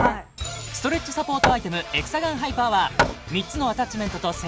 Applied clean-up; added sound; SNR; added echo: none; Hammer; 4 dB; none.